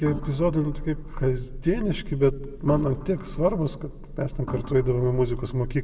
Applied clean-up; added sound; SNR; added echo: none; Organ; 14 dB; reverberation time 0.7 s.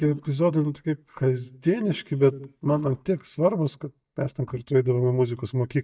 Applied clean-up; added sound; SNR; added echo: neural mask model DeepFilterNet 3.